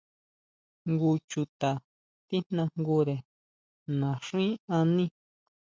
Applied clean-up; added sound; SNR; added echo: none; none; none; none.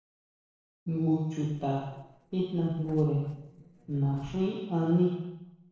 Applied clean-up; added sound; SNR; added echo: neural separator model SepFormer DNS4.